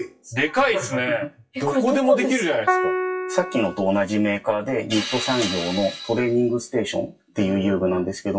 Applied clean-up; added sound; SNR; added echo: classical method WPE with log-MMSE.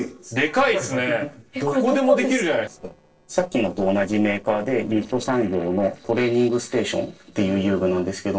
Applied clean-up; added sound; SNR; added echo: neural separator model SepFormer DNS4.